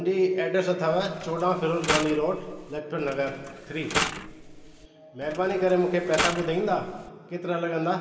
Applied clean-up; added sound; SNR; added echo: none; Mechanisms; 7 dB; reverberation time 2.8 s.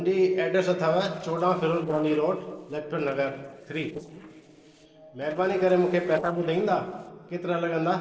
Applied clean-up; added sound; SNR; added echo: neural separator model SepFormer DNS4.